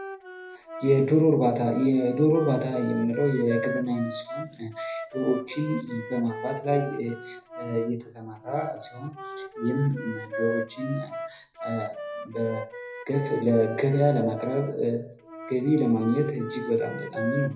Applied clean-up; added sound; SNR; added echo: none; Wind instrument, woodwind instrument; 10 dB; reverberation time 0.3 s.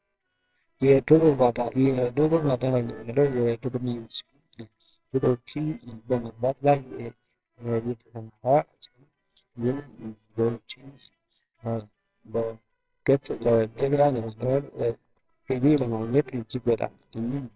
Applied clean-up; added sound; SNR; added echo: neural separator model SepFormer WHAMR!.